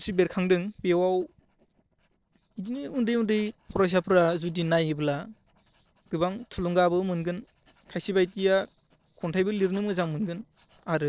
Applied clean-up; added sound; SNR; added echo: neural separator model SepFormer DNS4.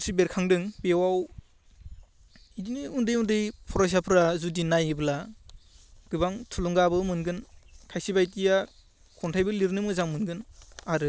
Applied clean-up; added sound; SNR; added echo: none; none; none; none.